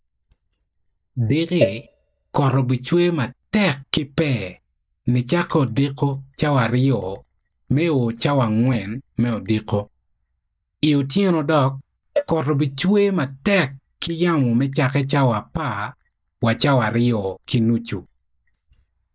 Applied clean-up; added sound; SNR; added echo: neural mask model DeepFilterNet 3.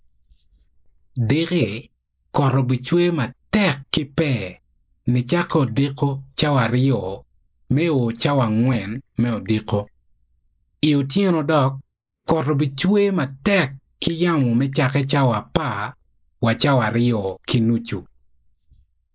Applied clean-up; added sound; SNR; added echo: neural mask model Resemble Enhance denoiser.